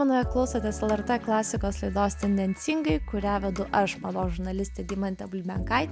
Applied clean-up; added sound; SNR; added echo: none; none; none; none.